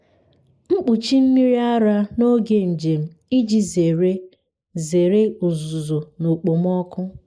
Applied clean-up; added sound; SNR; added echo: neural mask model Resemble Enhance denoiser.